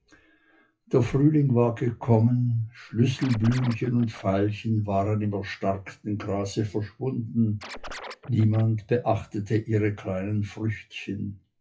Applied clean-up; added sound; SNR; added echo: classical method WPE with log-MMSE.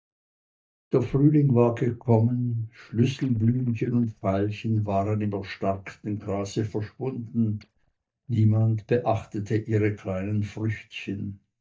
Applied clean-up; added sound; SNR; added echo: neural mask model DeepFilterNet 3.